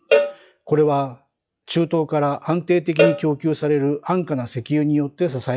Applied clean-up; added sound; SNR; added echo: classical method log-MMSE.